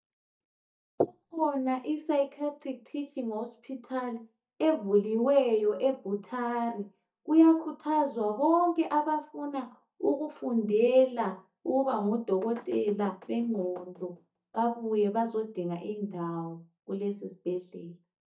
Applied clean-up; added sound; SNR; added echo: neural mask model DeepFilterNet 3.